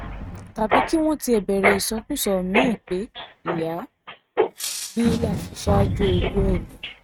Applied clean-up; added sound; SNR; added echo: neural mask model RNNoise.